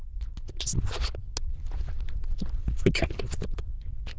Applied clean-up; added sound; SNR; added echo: neural diffusion model UNIVERSE++.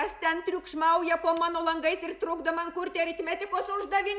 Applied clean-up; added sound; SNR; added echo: none; none; none; none.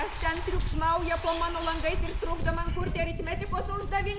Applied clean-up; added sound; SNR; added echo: none; Bus; 0 dB; none.